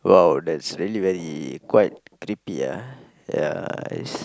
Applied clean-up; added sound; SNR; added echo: none; none; none; none.